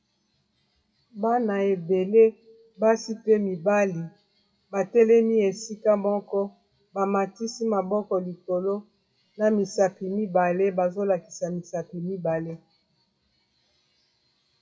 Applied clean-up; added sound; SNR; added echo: classical method WPE with log-MMSE.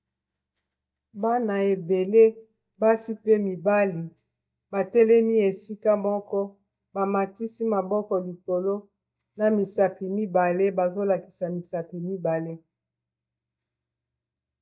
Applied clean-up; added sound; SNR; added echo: neural mask model DeepFilterNet 3.